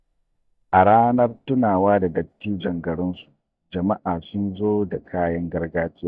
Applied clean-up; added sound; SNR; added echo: neural mask model DeepFilterNet 3.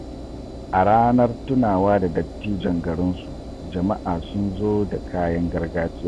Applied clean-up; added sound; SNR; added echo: none; Engine; 12 dB; none.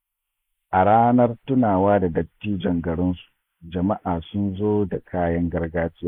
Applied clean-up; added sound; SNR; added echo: neural mask model Resemble Enhance denoiser.